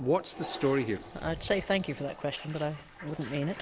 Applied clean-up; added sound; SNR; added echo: none; Toilet flush; 14 dB; none.